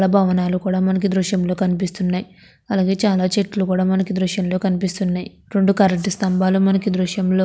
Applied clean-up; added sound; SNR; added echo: none; none; none; none.